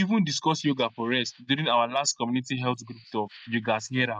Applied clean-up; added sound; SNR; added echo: neural mask model DeepFilterNet 3.